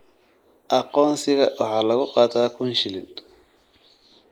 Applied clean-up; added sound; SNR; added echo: neural mask model Resemble Enhance denoiser.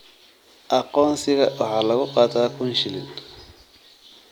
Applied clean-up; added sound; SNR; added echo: none; Bowed string instrument; 18 dB; none.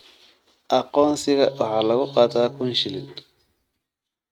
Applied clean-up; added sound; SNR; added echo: neural mask model RNNoise.